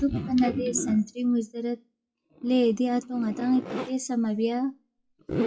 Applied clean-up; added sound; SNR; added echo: classical method WPE with log-MMSE.